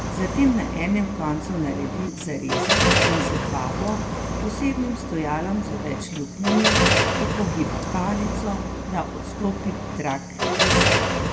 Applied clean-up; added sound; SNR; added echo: none; Car; -3 dB; reverberation time 1.1 s.